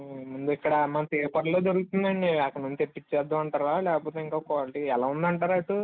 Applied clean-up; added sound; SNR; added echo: none; none; none; none.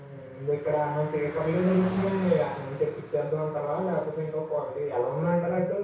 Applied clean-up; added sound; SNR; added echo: none; Car passing by; 16 dB; reverberation time 0.6 s.